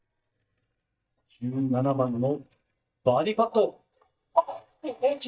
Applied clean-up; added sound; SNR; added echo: neural mask model DeepFilterNet 3.